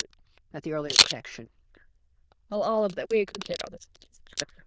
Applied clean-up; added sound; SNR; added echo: neural diffusion model UNIVERSE++.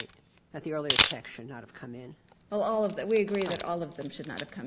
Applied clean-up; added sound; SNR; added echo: none; Camera; -2 dB; none.